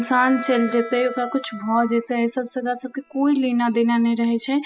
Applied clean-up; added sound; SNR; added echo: classical method spectral subtraction.